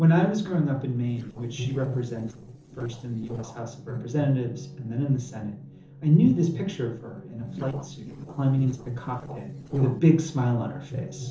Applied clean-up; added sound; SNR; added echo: neural separator model SepFormer DNS4.